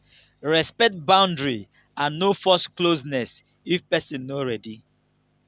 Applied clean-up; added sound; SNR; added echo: none; none; none; none.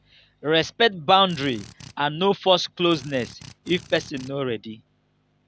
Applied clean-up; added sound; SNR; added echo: none; Drill; 19 dB; none.